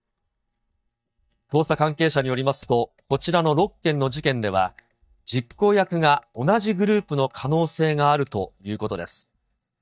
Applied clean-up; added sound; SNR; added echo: neural mask model DeepFilterNet 3.